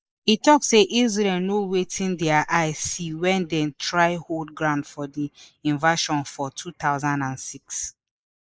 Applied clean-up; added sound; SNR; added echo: neural mask model Resemble Enhance denoiser.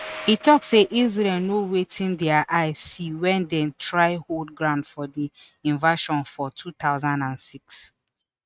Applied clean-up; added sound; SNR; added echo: neural mask model RNNoise.